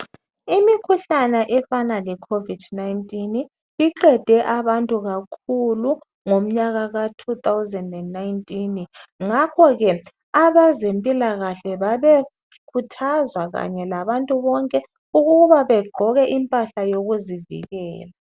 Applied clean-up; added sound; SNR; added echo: none; none; none; none.